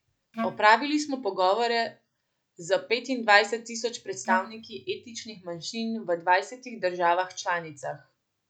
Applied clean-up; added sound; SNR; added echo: none; Wind instrument, woodwind instrument; 8 dB; none.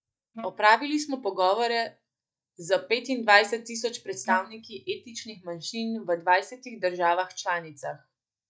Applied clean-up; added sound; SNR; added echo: neural mask model DeepFilterNet 3.